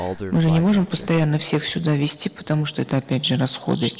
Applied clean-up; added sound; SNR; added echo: none; Bird vocalization, bird call, bird song; 14 dB; none.